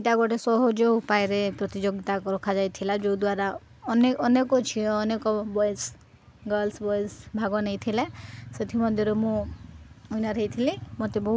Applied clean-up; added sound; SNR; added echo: none; none; none; none.